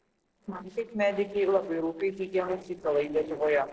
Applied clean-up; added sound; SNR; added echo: neural separator model SepFormer DNS4.